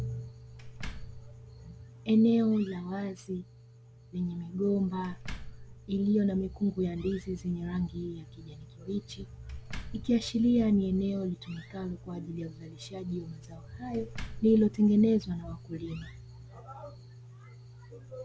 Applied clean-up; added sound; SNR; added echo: none; Slam; 17 dB; none.